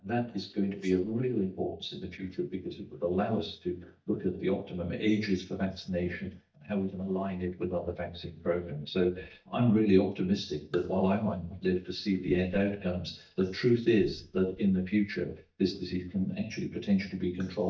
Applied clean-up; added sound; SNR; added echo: neural mask model DeepFilterNet 3.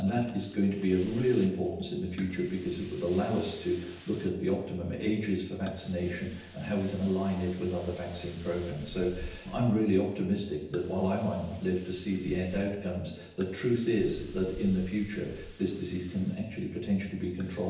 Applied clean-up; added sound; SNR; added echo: none; Hiss; 17 dB; reverberation time 0.9 s.